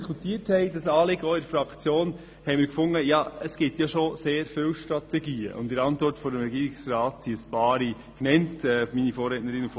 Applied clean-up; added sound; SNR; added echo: none; none; none; none.